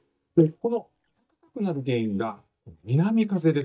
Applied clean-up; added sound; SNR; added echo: neural mask model DeepFilterNet 3.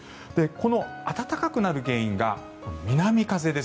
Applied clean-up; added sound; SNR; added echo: none; none; none; none.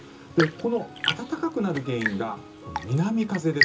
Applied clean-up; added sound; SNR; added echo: none; Tap / Fill (with liquid) / Trickle, dribble / Chirp, tweet / Engine; 3 dB; reverberation time 0.2 s.